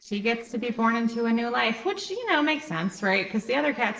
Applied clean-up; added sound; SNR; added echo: neural separator model SepFormer DNS4.